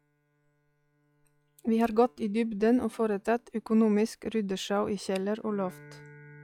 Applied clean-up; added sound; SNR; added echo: classical method log-MMSE.